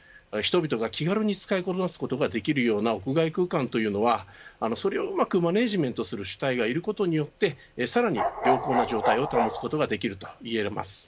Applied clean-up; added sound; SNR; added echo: none; Bark; 0 dB; none.